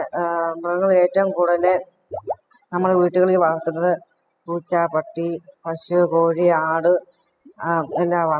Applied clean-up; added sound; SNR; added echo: classical method spectral subtraction.